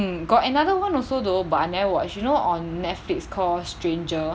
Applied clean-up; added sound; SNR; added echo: none; none; none; none.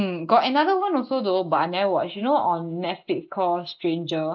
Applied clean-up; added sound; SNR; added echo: neural mask model Resemble Enhance denoiser.